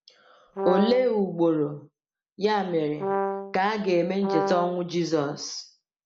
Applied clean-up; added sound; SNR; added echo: none; Brass instrument; 3 dB; none.